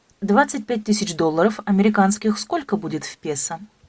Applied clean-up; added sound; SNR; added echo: none; none; none; none.